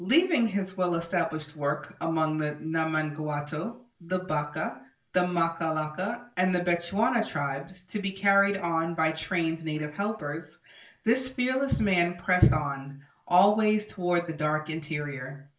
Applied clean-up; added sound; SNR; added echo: none; none; none; reverberation time 0.3 s.